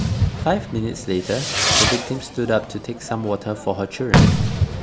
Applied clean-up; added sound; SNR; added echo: none; Fireworks; -4 dB; none.